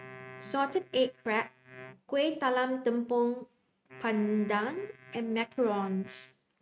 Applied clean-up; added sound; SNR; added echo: neural mask model RNNoise.